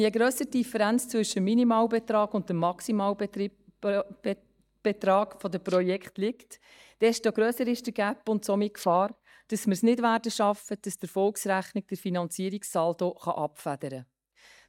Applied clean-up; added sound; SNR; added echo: neural mask model DeepFilterNet 3.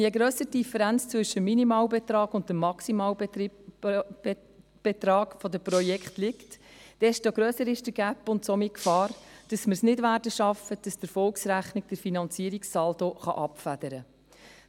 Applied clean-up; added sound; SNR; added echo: none; Shatter; 19 dB; none.